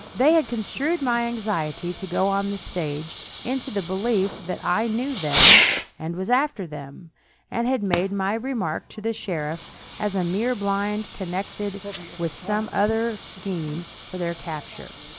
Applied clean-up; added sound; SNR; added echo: none; Fireworks; 1 dB; none.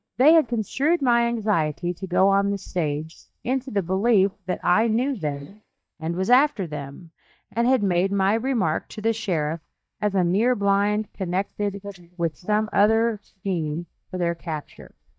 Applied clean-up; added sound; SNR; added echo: neural mask model DeepFilterNet 3.